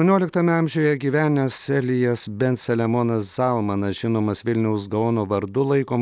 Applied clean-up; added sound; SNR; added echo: none; none; none; none.